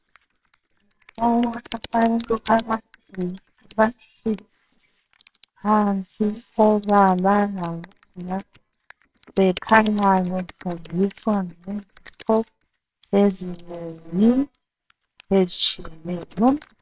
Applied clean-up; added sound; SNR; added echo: neural separator model SepFormer WHAMR!.